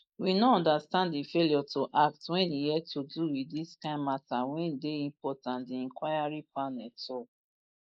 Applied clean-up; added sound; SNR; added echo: neural mask model Resemble Enhance denoiser.